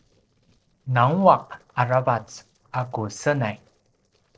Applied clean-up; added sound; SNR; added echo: neural separator model SepFormer DNS4.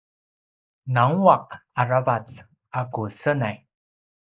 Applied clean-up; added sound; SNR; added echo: neural mask model Resemble Enhance denoiser.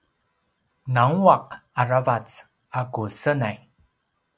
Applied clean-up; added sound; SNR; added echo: none; none; none; none.